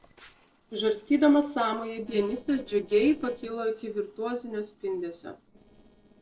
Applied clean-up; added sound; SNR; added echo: neural separator model SepFormer DNS4.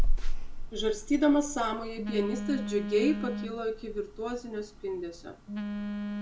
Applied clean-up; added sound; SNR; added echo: none; Telephone; 0 dB; reverberation time 0.3 s.